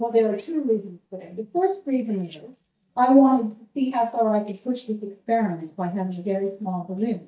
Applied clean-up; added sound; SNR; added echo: neural mask model DeepFilterNet 3.